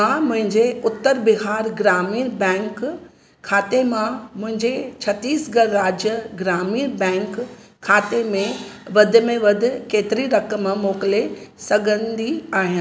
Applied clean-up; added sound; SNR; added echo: none; none; none; none.